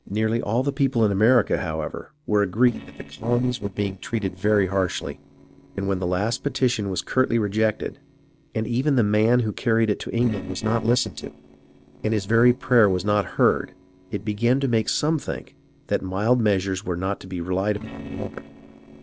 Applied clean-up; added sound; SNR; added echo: neural separator model SepFormer DNS4.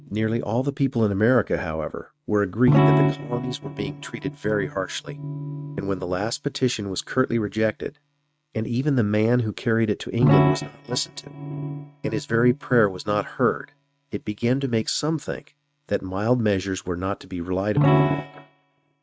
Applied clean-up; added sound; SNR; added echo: neural mask model RNNoise.